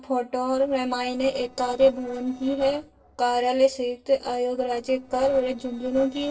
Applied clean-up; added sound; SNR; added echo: neural separator model SepFormer DNS4.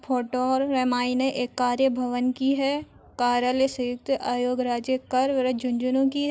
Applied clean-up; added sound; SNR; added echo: none; none; none; none.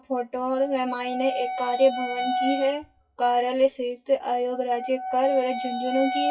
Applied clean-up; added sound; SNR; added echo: classical method WPE with log-MMSE.